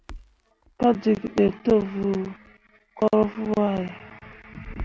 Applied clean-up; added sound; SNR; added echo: none; Crackle; 19 dB; none.